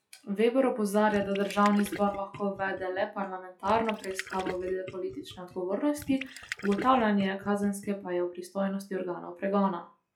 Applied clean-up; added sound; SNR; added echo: classical method log-MMSE.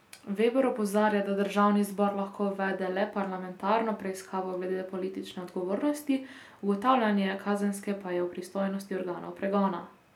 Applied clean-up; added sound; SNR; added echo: none; none; none; none.